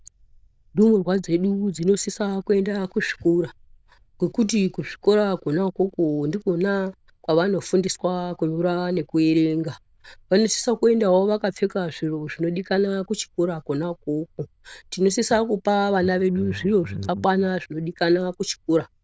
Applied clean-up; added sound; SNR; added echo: neural diffusion model UNIVERSE++.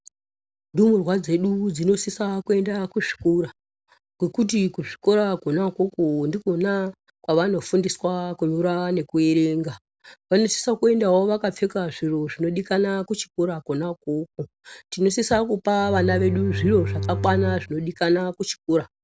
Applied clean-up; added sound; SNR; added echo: none; Bowed string instrument; 4 dB; none.